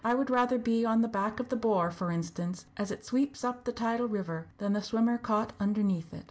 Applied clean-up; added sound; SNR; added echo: none; none; none; none.